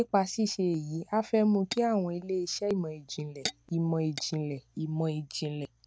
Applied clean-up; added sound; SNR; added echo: none; Tap / Glass; 17 dB; none.